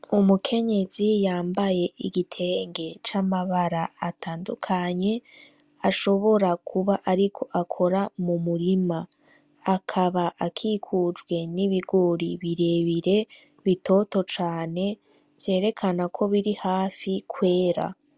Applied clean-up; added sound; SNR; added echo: none; none; none; none.